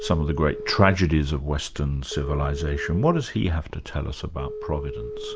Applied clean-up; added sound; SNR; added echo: none; Telephone; 12 dB; none.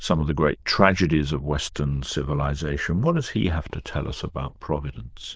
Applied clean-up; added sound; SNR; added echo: neural diffusion model UNIVERSE++.